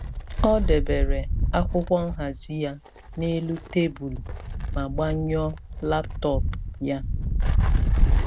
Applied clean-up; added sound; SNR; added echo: none; Wind; -3 dB; none.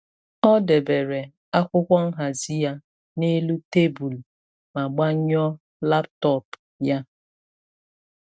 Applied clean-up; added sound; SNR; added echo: none; none; none; none.